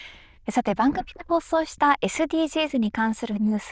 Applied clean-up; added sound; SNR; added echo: neural diffusion model UNIVERSE++.